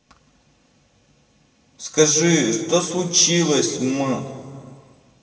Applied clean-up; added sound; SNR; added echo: none; none; none; reverberation time 2.1 s.